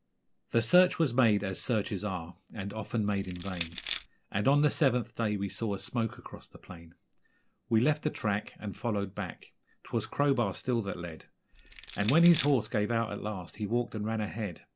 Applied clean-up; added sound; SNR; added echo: none; Crushing; 10 dB; none.